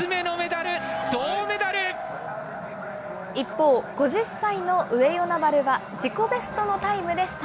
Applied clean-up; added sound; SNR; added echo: none; none; none; none.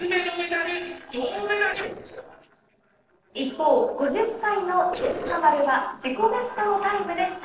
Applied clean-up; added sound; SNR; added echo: neural separator model SepFormer DNS4.